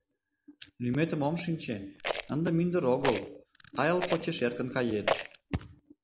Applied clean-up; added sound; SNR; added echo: none; Rattle; 6 dB; none.